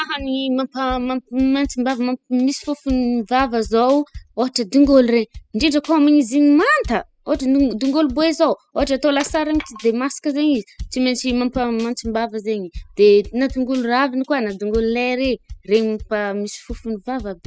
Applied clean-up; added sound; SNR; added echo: classical method spectral subtraction.